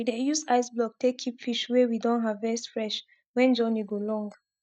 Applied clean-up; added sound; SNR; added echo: neural mask model DeepFilterNet 3.